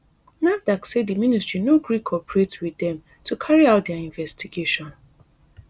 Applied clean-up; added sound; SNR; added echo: none; none; none; none.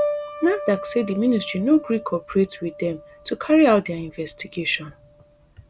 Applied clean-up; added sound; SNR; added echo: none; Piano; 11 dB; none.